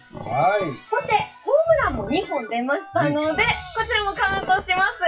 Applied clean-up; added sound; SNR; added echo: classical method WPE with log-MMSE.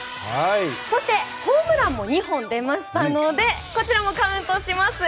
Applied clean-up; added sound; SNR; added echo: none; none; none; none.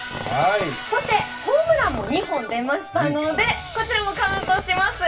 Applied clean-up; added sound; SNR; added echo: none; Squeak; 15 dB; reverberation time 0.2 s.